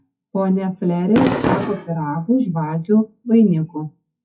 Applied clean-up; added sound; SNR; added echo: classical method WPE with log-MMSE.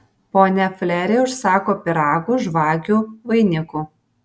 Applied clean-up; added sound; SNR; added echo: none; none; none; none.